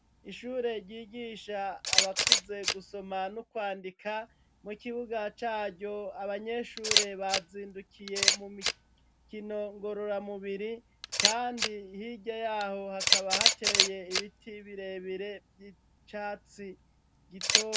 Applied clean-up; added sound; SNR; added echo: none; Camera; -4 dB; none.